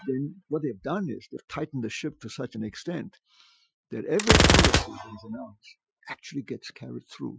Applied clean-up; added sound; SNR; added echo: classical method Wiener filter.